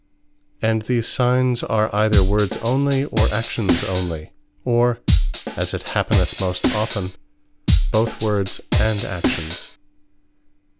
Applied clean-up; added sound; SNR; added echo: none; Drum kit; -2 dB; none.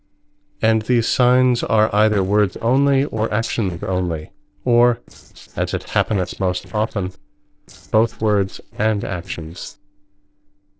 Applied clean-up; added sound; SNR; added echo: neural separator model SepFormer DNS4.